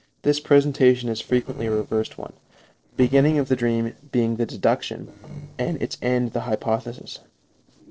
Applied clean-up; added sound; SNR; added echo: neural separator model SepFormer DNS4.